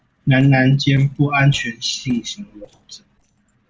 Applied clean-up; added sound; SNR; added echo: neural separator model SepFormer DNS4.